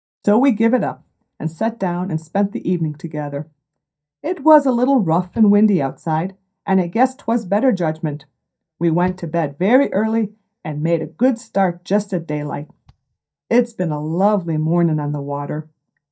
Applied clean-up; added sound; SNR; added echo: neural mask model DeepFilterNet 3.